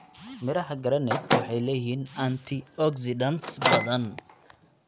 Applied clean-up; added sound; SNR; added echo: none; Microwave oven; 3 dB; none.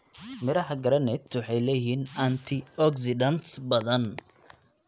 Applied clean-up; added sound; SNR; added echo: none; none; none; none.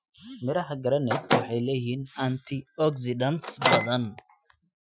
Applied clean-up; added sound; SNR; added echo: classical method Wiener filter.